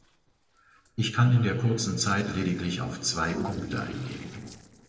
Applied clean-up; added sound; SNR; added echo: neural separator model SepFormer DNS4.